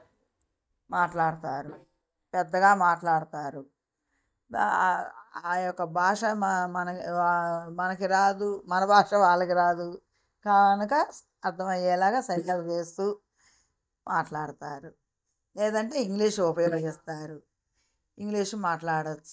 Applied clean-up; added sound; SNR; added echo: neural mask model DeepFilterNet 3.